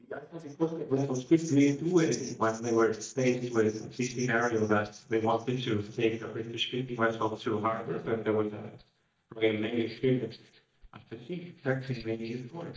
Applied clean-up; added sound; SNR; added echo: neural mask model DeepFilterNet 3.